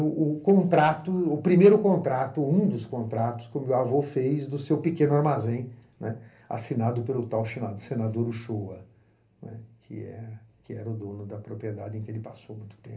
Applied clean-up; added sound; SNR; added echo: none; none; none; reverberation time 0.3 s.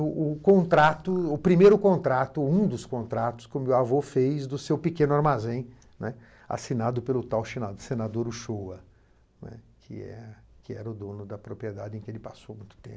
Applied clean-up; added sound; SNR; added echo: none; none; none; none.